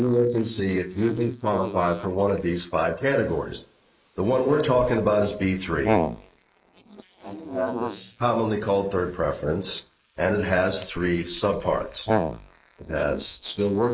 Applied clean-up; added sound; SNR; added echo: neural mask model Resemble Enhance denoiser.